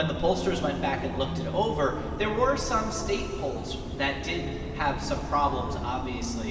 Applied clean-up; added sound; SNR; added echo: none; Bus; 4 dB; reverberation time 2.6 s.